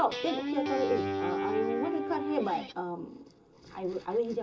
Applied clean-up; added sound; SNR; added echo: none; Guitar; 1 dB; reverberation time 0.2 s.